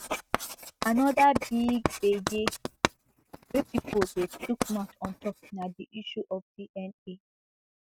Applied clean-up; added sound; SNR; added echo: neural mask model RNNoise.